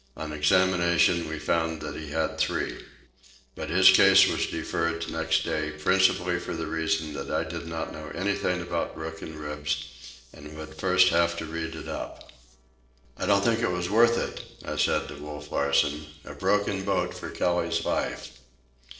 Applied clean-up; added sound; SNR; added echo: neural separator model SepFormer DNS4.